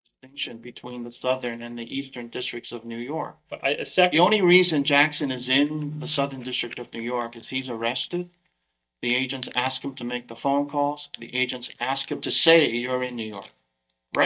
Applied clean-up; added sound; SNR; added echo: neural mask model DeepFilterNet 3.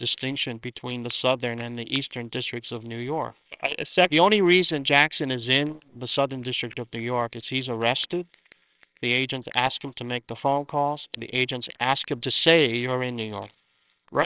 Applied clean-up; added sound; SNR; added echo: neural separator model SepFormer WHAMR!.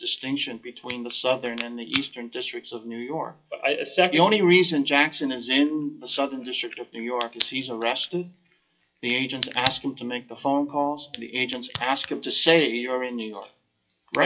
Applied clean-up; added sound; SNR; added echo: classical method WPE with log-MMSE.